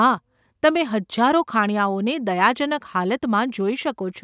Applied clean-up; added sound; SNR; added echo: none; none; none; none.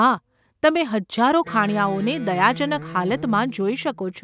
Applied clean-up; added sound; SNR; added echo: none; Electric guitar; 14 dB; none.